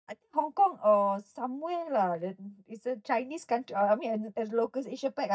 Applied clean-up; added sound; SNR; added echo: neural mask model DeepFilterNet 3.